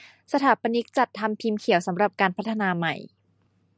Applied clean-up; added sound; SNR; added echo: none; none; none; none.